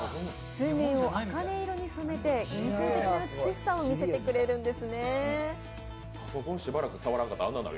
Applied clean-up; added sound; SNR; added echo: none; none; none; none.